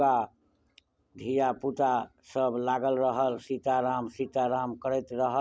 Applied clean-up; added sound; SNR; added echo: none; none; none; none.